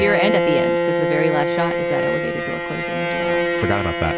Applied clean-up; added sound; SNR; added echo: none; Bowed string instrument; -3 dB; none.